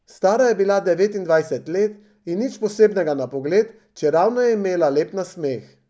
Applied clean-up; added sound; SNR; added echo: none; none; none; none.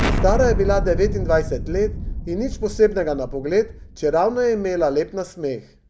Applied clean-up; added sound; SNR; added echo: none; Explosion; 4 dB; none.